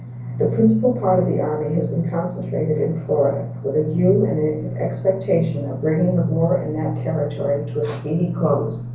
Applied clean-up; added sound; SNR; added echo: none; none; none; reverberation time 0.6 s.